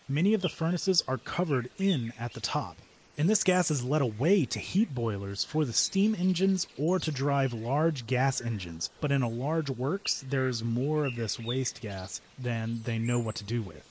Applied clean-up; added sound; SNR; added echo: neural mask model Resemble Enhance denoiser.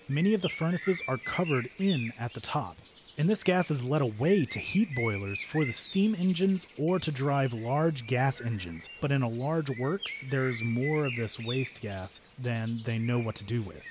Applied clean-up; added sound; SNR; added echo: none; Bird; 13 dB; none.